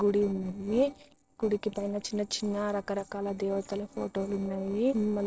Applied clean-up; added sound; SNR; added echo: neural separator model SepFormer DNS4.